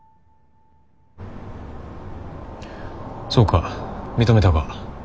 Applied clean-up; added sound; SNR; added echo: none; none; none; none.